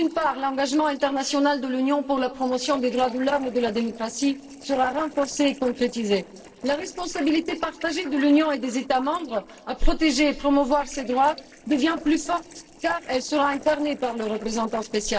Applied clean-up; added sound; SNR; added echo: neural separator model SepFormer DNS4.